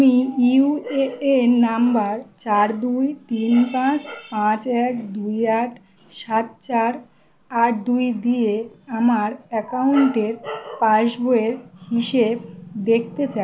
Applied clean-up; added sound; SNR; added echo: none; none; none; none.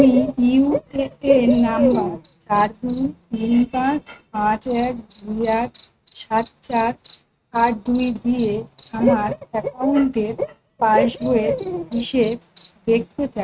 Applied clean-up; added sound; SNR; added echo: neural mask model RNNoise.